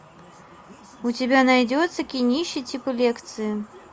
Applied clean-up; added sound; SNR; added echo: none; none; none; none.